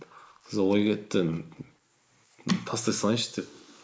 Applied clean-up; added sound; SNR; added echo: neural mask model Resemble Enhance denoiser.